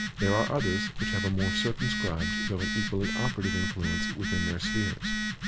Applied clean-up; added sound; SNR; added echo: none; Telephone; 0 dB; none.